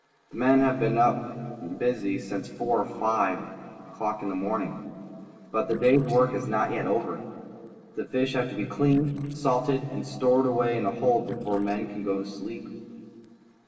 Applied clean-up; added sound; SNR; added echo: neural separator model SepFormer DNS4.